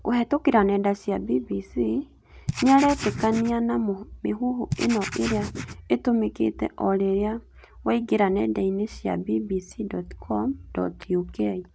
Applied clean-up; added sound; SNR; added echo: none; Writing; 7 dB; none.